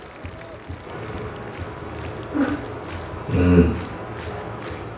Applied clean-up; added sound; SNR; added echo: none; Applause; 14 dB; reverberation time 0.6 s.